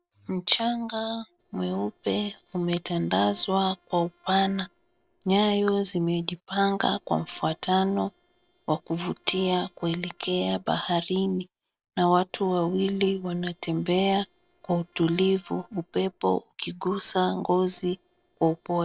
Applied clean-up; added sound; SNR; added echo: neural separator model SepFormer DNS4.